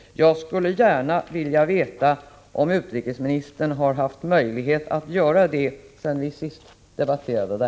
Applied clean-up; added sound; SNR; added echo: none; none; none; none.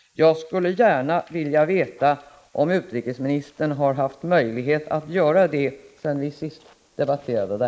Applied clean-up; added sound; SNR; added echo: neural mask model Resemble Enhance denoiser.